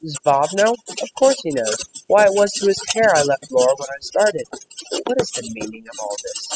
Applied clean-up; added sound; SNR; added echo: classical method spectral subtraction.